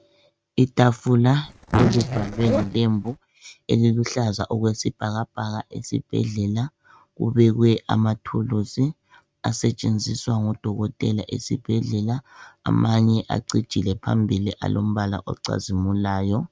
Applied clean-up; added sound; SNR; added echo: neural mask model RNNoise.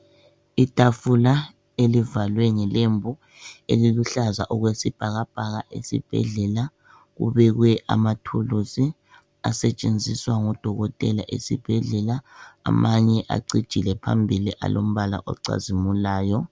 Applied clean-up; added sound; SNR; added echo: none; none; none; none.